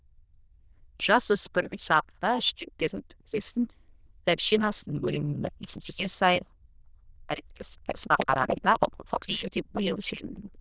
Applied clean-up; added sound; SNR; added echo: neural diffusion model UNIVERSE++.